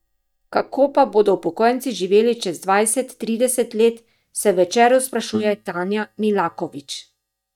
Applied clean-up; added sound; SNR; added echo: neural mask model DeepFilterNet 3.